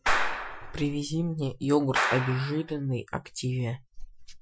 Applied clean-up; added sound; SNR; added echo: classical method Wiener filter.